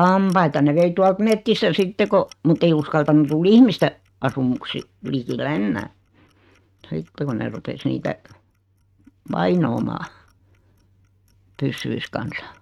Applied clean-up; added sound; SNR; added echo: neural mask model RNNoise.